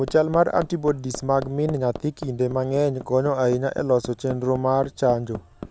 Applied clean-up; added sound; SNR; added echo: none; Hammer; 16 dB; none.